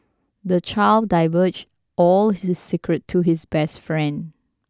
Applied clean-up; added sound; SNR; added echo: none; none; none; none.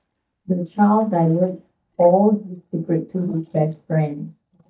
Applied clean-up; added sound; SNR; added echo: neural mask model DeepFilterNet 3.